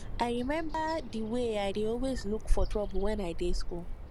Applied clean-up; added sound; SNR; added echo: none; Bird vocalization, bird call, bird song; -1 dB; none.